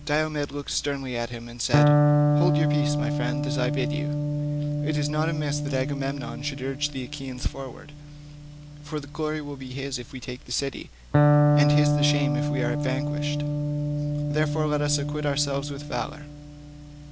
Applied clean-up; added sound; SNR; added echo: none; Electric guitar; -4 dB; none.